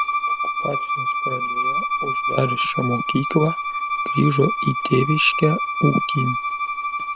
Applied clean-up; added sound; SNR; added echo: none; Bowed string instrument; 1 dB; none.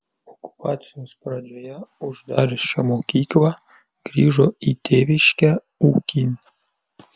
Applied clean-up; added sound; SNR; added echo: none; none; none; none.